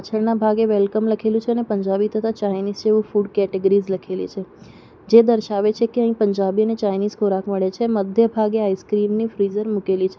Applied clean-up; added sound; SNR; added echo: none; none; none; none.